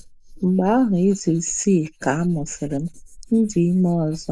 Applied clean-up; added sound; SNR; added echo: neural mask model Resemble Enhance denoiser.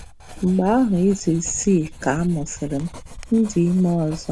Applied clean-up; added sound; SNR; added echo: none; Writing; 16 dB; none.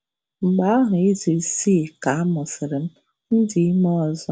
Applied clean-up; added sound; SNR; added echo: none; none; none; none.